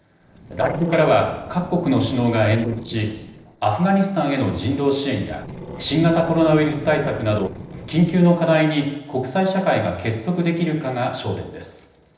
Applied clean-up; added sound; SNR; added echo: neural separator model SepFormer DNS4.